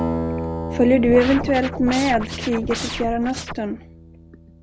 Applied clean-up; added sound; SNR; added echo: none; Acoustic guitar + Scratching (performance technique); 6 dB; none.